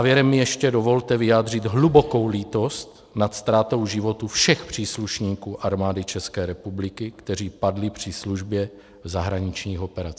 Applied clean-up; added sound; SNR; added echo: none; none; none; none.